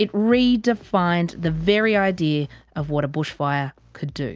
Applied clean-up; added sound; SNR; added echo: none; none; none; none.